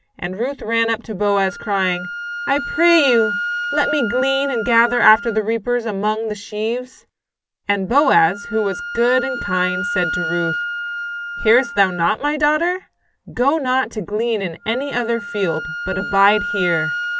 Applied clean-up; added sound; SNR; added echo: none; Wind instrument, woodwind instrument; 8 dB; none.